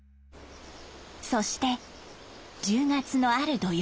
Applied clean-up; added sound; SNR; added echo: none; none; none; none.